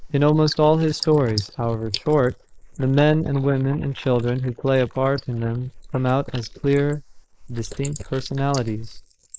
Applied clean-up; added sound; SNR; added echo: neural mask model Resemble Enhance denoiser.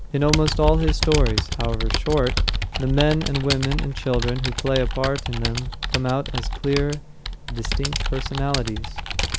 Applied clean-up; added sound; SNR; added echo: none; Computer keyboard; 0 dB; none.